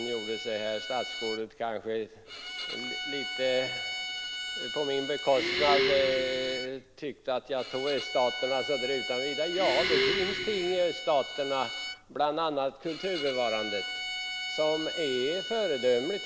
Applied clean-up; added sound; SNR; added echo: none; Breathing + Bowed string instrument; 4 dB; none.